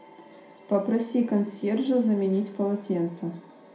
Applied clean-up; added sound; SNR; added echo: none; none; none; reverberation time 0.4 s.